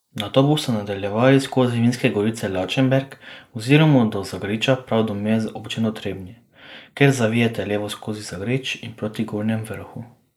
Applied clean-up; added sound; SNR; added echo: neural mask model Resemble Enhance denoiser.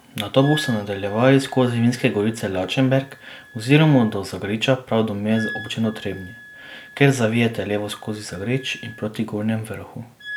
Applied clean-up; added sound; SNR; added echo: none; Wind instrument, woodwind instrument; 19 dB; none.